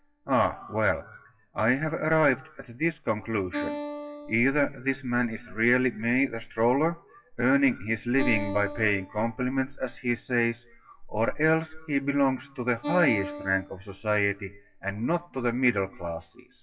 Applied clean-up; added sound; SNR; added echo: classical method WPE with log-MMSE.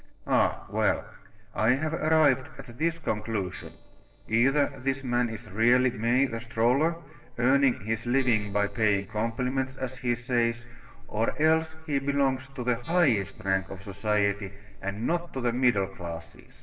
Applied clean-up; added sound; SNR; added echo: neural separator model SepFormer DNS4.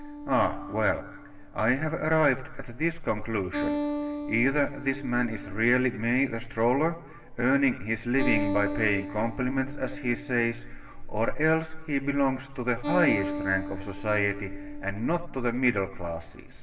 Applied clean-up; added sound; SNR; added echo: none; Acoustic guitar; 9 dB; reverberation time 1.7 s.